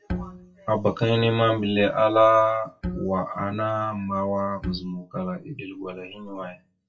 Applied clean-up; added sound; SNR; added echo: classical method WPE with log-MMSE.